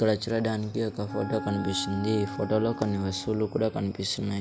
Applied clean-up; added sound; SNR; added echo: none; Wind instrument, woodwind instrument; 11 dB; none.